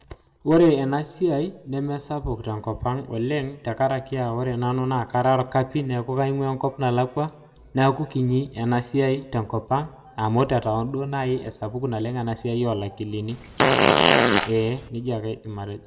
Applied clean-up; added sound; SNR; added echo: none; Fart; -4 dB; reverberation time 0.9 s.